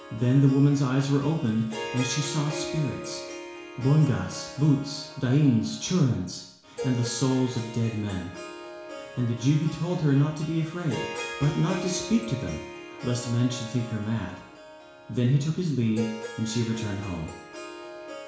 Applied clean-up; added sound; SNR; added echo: none; Harp; 12 dB; reverberation time 0.7 s.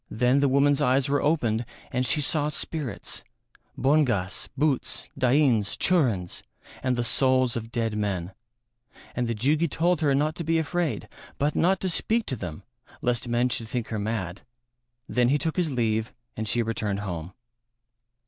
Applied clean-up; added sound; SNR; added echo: none; none; none; none.